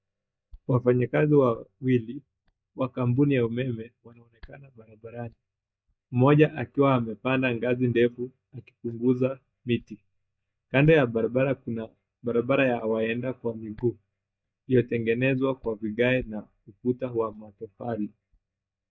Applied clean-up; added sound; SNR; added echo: neural mask model DeepFilterNet 3.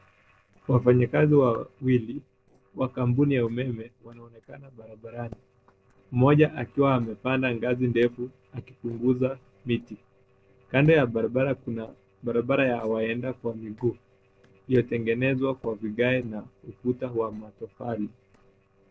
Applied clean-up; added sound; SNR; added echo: neural separator model SepFormer DNS4.